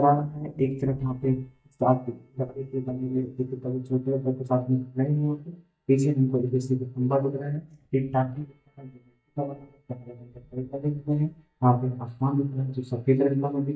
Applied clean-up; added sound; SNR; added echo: neural mask model DeepFilterNet 3.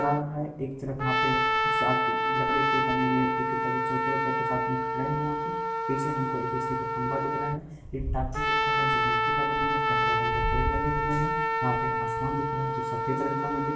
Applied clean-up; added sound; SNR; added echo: none; Trumpet; -4 dB; reverberation time 0.8 s.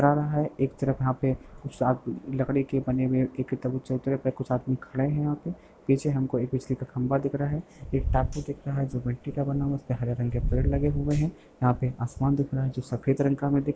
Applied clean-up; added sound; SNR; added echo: none; none; none; none.